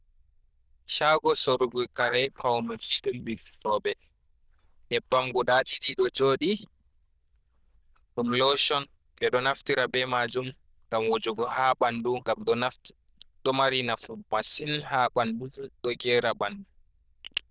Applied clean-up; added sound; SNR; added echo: neural diffusion model UNIVERSE++.